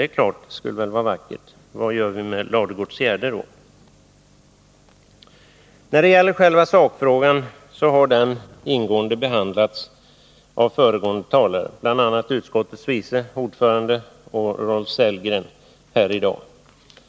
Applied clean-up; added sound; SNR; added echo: none; none; none; none.